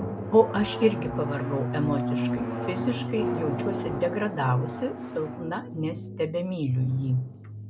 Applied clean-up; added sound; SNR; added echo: none; Drum; 4 dB; none.